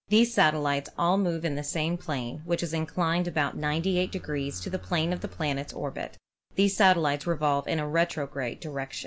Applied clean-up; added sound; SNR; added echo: none; Livestock, farm animals, working animals; 17 dB; none.